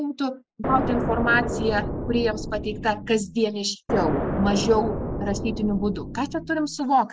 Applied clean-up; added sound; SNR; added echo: none; Explosion; 4 dB; none.